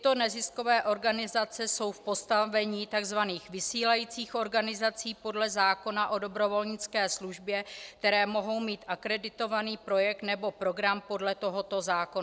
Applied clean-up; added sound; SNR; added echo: none; none; none; none.